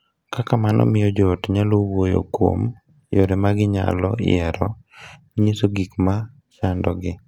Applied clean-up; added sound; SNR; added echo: none; none; none; none.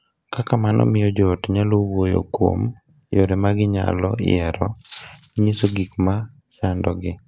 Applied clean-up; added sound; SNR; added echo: none; Cutlery, silverware; 5 dB; none.